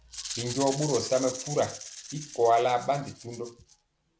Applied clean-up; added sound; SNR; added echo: none; Rattle (instrument); 12 dB; none.